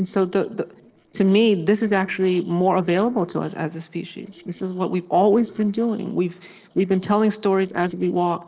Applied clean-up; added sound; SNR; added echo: neural separator model SepFormer DNS4.